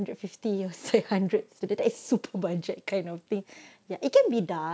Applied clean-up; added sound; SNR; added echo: none; none; none; none.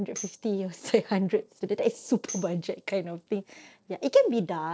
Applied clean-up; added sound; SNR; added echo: neural separator model SepFormer DNS4.